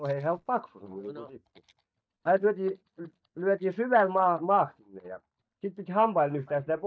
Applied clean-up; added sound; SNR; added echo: neural mask model DeepFilterNet 3.